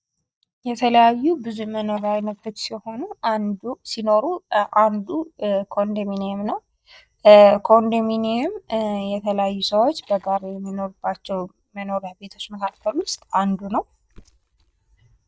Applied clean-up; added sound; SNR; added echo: neural mask model DeepFilterNet 3.